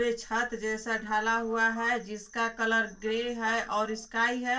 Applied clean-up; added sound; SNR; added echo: neural separator model SepFormer DNS4.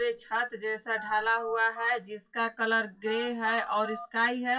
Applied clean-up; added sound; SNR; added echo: classical method WPE with log-MMSE.